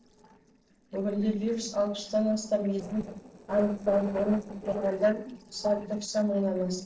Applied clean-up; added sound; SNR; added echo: neural separator model SepFormer DNS4.